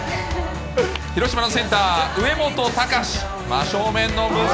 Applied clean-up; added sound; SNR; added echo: none; none; none; none.